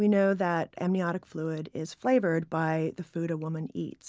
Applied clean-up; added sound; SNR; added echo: none; none; none; none.